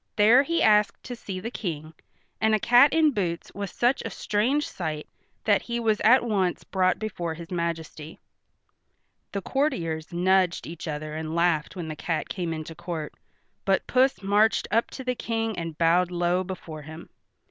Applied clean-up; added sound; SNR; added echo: none; none; none; none.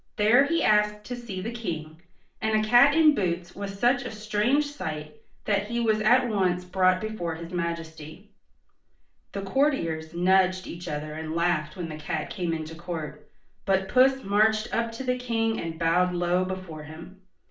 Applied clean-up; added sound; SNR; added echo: none; none; none; reverberation time 0.4 s.